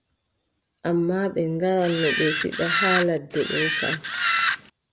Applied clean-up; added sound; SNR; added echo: none; Camera; 0 dB; none.